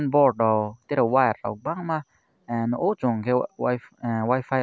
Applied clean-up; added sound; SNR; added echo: none; none; none; none.